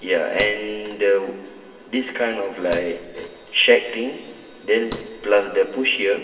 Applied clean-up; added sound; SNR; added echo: none; Thump, thud; 19 dB; reverberation time 2.6 s.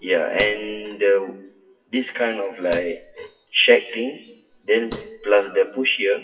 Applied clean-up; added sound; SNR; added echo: classical method WPE with log-MMSE.